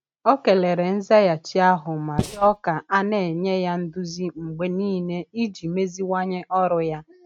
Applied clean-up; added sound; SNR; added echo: neural mask model RNNoise.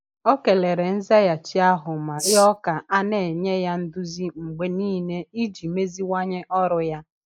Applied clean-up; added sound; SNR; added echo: neural mask model Resemble Enhance denoiser.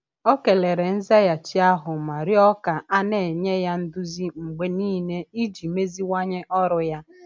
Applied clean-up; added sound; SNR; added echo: none; none; none; none.